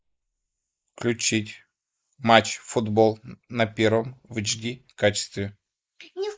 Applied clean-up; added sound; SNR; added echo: neural mask model Resemble Enhance denoiser.